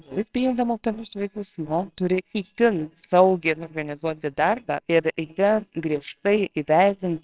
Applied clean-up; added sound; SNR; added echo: neural separator model SepFormer WHAMR!.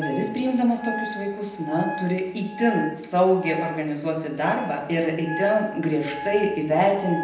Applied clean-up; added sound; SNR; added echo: none; Wind instrument, woodwind instrument; 11 dB; reverberation time 0.8 s.